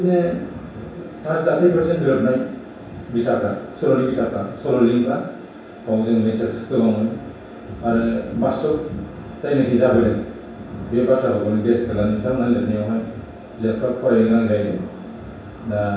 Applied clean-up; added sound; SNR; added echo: none; none; none; reverberation time 0.7 s.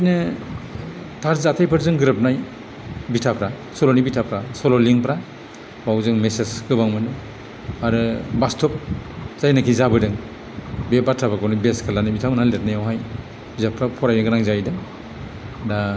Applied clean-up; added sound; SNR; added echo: none; none; none; none.